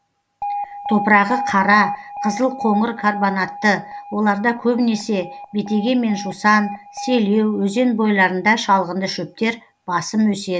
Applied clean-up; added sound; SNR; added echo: none; Alarm; 12 dB; none.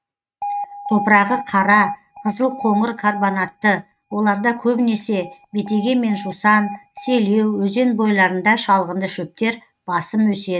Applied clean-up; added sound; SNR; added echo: neural mask model RNNoise.